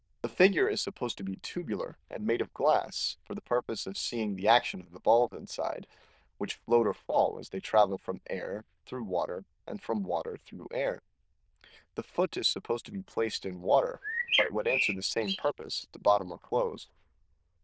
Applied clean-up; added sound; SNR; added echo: neural diffusion model UNIVERSE++.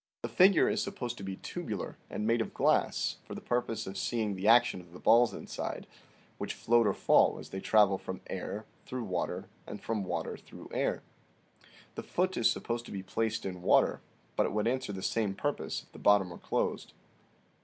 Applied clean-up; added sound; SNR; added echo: none; none; none; none.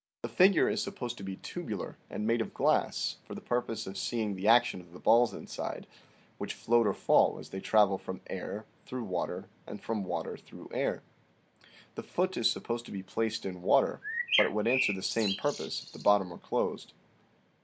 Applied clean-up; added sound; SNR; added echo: none; Bird; 4 dB; none.